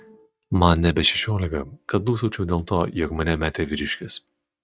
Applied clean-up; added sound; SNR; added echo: neural mask model RNNoise.